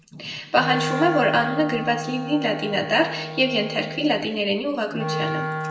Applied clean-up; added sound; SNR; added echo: none; Wind instrument, woodwind instrument; 7 dB; reverberation time 1.0 s.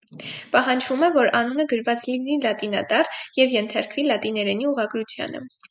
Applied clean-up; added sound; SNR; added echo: none; none; none; none.